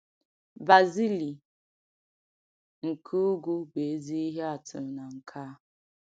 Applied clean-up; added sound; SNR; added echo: none; none; none; none.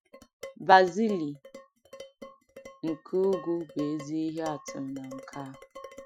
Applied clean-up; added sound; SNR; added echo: classical method Wiener filter.